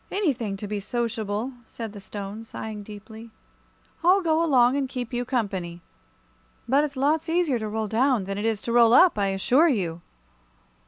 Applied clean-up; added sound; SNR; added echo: none; none; none; none.